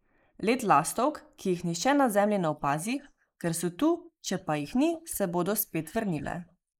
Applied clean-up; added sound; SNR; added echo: neural mask model Resemble Enhance denoiser.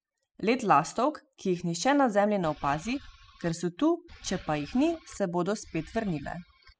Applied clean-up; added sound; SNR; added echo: classical method spectral subtraction.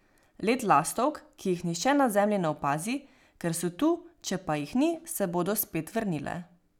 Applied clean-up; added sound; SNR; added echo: none; none; none; none.